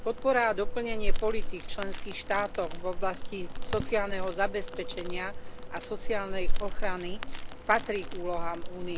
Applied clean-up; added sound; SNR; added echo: none; Crackle; -4 dB; none.